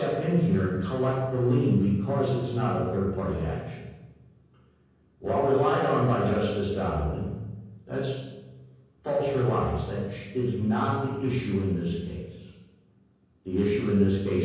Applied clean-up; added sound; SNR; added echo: none; none; none; reverberation time 1.3 s.